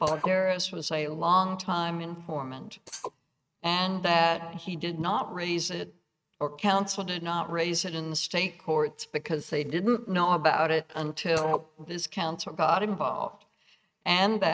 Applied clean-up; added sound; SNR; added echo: neural mask model RNNoise.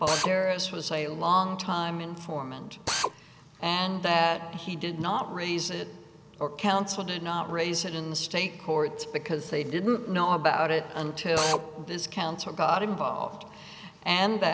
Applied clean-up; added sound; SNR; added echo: none; Drill; 4 dB; none.